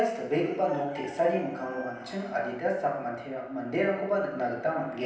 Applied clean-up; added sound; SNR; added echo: none; Chicken, rooster; 18 dB; reverberation time 0.9 s.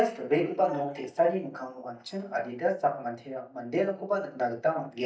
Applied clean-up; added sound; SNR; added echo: neural mask model DeepFilterNet 3.